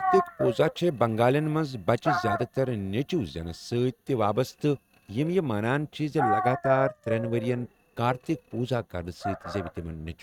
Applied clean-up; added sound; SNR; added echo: neural mask model RNNoise.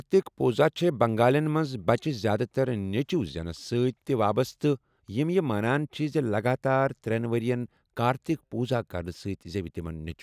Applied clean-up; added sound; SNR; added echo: none; none; none; none.